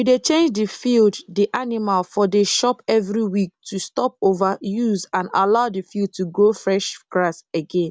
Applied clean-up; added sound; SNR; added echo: none; none; none; none.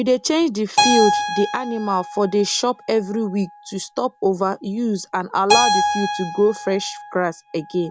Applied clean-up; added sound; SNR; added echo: none; Keyboard (musical); 4 dB; none.